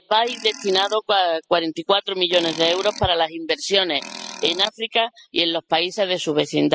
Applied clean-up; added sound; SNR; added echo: classical method spectral subtraction.